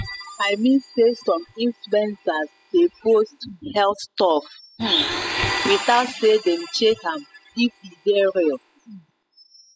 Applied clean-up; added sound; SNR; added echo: classical method spectral subtraction.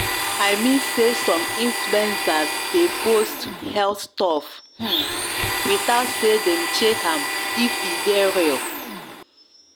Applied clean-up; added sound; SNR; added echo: none; Domestic sounds, home sounds; 3 dB; none.